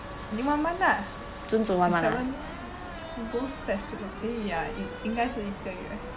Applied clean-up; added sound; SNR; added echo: none; Race car, auto racing / Accelerating, revving, vroom; 14 dB; none.